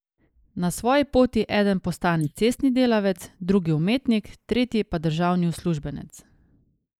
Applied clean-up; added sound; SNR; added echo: neural mask model Resemble Enhance denoiser.